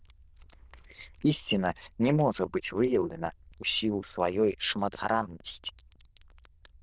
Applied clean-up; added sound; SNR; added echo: neural diffusion model UNIVERSE++.